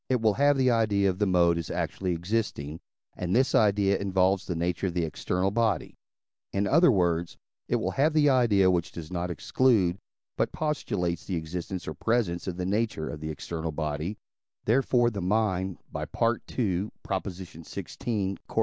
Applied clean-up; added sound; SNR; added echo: none; none; none; none.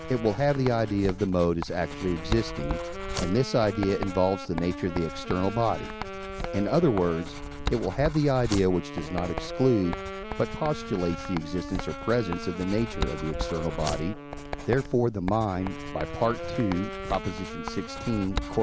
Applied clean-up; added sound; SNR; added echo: none; Writing + Wind instrument, woodwind instrument; 7 dB; none.